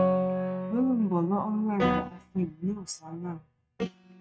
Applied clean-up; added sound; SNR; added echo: neural mask model RNNoise.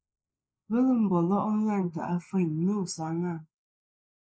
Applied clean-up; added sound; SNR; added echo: neural mask model Resemble Enhance denoiser.